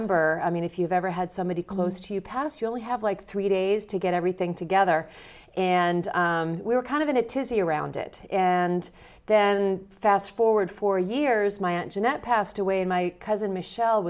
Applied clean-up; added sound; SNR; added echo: none; none; none; none.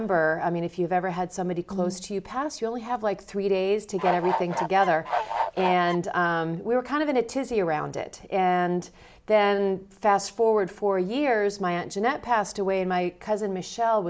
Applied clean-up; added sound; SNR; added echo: none; Bird / Fowl; 3 dB; none.